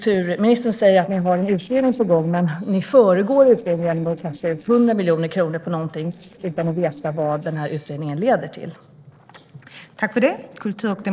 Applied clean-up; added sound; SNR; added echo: neural separator model SepFormer DNS4.